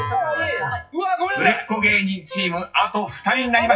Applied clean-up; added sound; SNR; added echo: classical method WPE with log-MMSE.